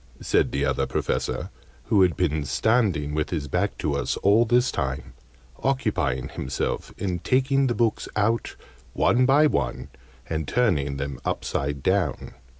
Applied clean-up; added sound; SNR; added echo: none; none; none; none.